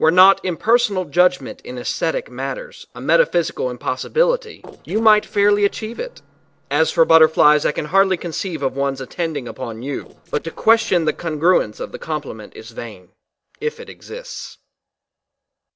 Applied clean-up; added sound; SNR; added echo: neural separator model SepFormer DNS4.